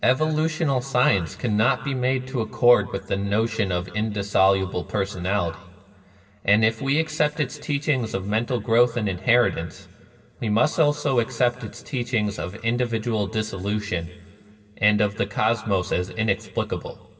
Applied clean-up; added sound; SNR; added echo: none; none; none; reverberation time 2.4 s.